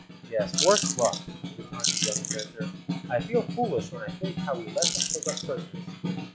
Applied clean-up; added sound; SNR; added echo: classical method log-MMSE.